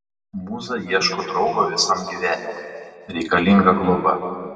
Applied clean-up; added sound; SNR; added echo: none; Electric guitar; 15 dB; reverberation time 2.0 s.